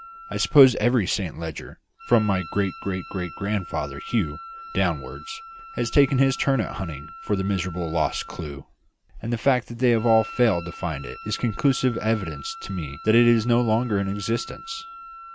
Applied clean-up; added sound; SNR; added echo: none; Wind instrument, woodwind instrument; 17 dB; none.